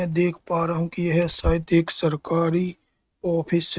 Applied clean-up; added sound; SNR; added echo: neural mask model RNNoise.